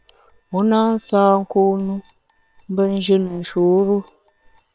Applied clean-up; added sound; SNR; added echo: neural separator model SepFormer WHAM!.